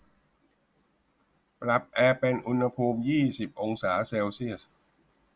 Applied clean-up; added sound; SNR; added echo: none; none; none; none.